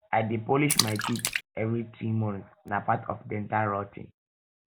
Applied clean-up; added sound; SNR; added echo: none; Splash, splatter; 3 dB; none.